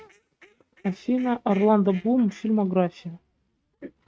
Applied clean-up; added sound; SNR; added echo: neural mask model RNNoise.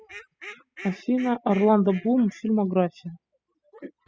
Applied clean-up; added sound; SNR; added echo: classical method spectral subtraction.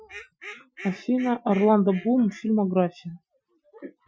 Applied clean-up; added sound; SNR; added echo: classical method Wiener filter.